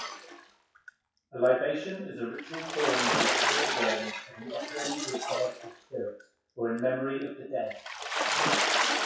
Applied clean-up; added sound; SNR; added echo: classical method WPE with log-MMSE.